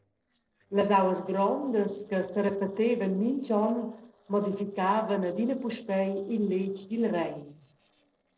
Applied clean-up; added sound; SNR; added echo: neural separator model SepFormer DNS4.